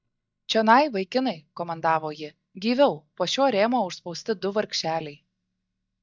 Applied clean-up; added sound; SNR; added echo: neural mask model DeepFilterNet 3.